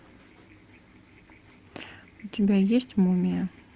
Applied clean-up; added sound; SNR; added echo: none; none; none; none.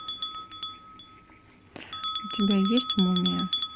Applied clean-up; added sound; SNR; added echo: none; Bell; 3 dB; none.